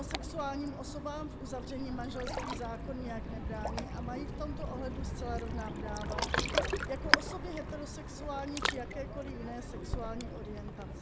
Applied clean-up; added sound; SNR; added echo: none; Ocean; -5 dB; none.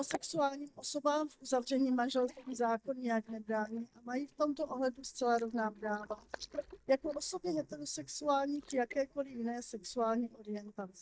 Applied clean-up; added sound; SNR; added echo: neural mask model DeepFilterNet 3.